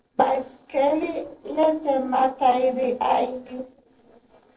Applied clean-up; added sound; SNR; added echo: neural separator model SepFormer DNS4.